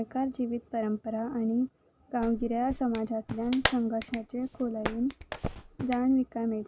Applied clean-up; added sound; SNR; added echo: none; Clapping; 7 dB; none.